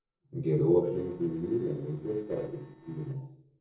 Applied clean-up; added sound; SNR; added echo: neural separator model SepFormer DNS4.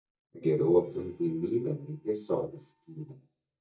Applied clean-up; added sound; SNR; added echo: neural mask model DeepFilterNet 3.